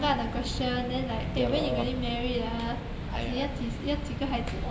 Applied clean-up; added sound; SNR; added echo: none; none; none; none.